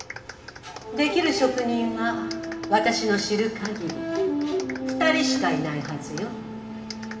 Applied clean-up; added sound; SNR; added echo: none; Clapping; 18 dB; reverberation time 2.5 s.